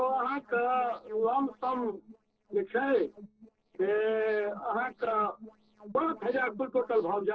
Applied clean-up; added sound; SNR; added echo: neural separator model SepFormer DNS4.